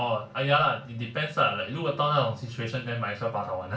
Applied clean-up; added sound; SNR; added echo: none; none; none; reverberation time 0.3 s.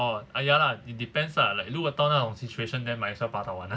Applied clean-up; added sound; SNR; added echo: none; none; none; none.